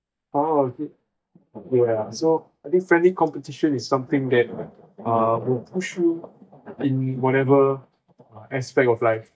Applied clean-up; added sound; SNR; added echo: neural mask model DeepFilterNet 3.